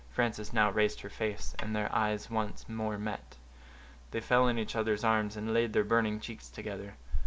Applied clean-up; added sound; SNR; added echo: none; none; none; none.